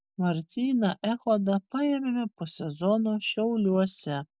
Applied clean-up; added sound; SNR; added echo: none; none; none; none.